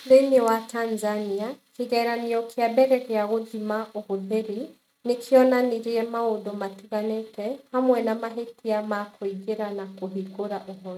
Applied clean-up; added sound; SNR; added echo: neural mask model RNNoise.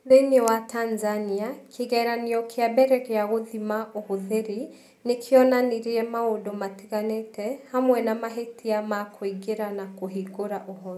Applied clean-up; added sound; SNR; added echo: none; none; none; none.